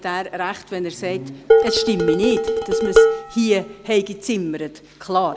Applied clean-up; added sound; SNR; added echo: none; Dishes, pots, and pans; -4 dB; none.